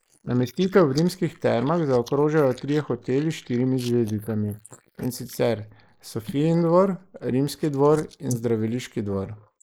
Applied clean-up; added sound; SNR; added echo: neural mask model Resemble Enhance denoiser.